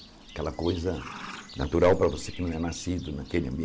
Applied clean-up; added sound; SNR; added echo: none; Livestock, farm animals, working animals; 17 dB; none.